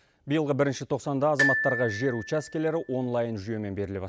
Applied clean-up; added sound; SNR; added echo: none; Glockenspiel; 4 dB; none.